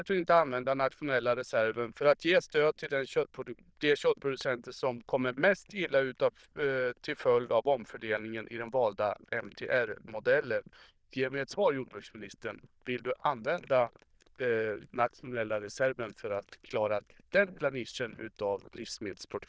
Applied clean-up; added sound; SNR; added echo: neural diffusion model UNIVERSE++.